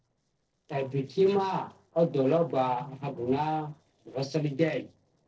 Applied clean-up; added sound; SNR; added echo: neural separator model SepFormer DNS4.